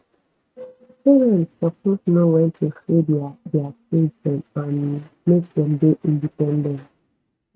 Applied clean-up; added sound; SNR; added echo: neural mask model RNNoise.